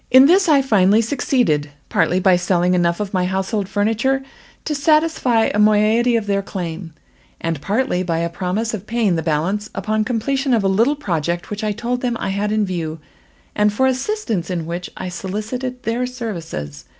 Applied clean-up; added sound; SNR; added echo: none; none; none; none.